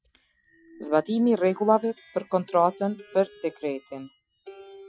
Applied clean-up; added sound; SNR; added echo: classical method Wiener filter.